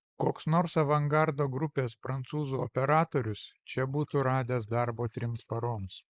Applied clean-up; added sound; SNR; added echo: neural mask model Resemble Enhance denoiser.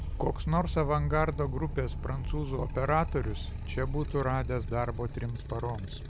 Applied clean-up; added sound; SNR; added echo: none; Motorcycle; 3 dB; none.